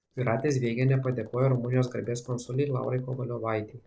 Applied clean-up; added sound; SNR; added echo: neural separator model SepFormer DNS4.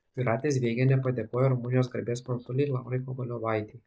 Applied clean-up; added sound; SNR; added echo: neural mask model DeepFilterNet 3.